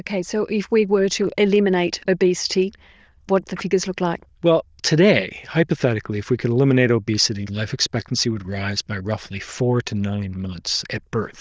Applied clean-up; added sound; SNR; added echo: neural diffusion model UNIVERSE++.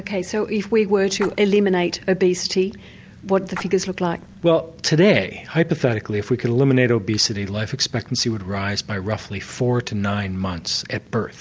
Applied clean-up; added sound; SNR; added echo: none; Splash, splatter; 18 dB; none.